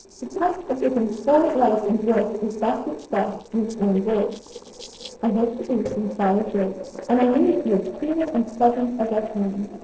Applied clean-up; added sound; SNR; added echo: neural separator model SepFormer DNS4.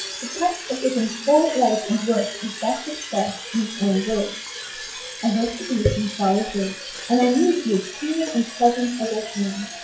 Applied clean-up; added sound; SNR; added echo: classical method WPE with log-MMSE.